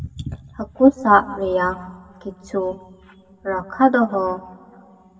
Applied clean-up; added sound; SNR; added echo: none; none; none; reverberation time 2.1 s.